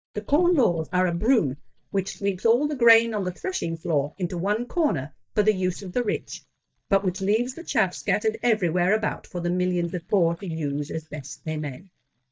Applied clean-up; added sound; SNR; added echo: neural mask model DeepFilterNet 3.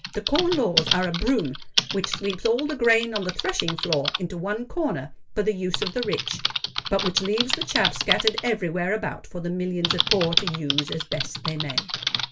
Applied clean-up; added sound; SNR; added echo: none; Typing; 3 dB; reverberation time 0.2 s.